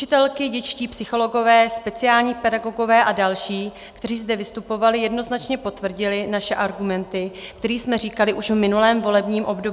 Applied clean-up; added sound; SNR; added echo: none; none; none; none.